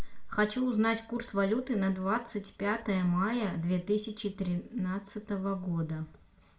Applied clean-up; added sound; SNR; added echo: none; none; none; reverberation time 0.4 s.